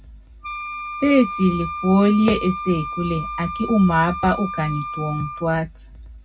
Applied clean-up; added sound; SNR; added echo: none; Wind instrument, woodwind instrument; 9 dB; reverberation time 0.4 s.